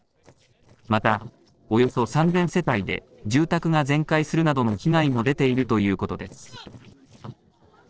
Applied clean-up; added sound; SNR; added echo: neural separator model SepFormer DNS4.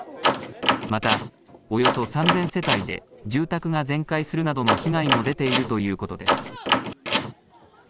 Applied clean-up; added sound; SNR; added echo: none; Door; -1 dB; none.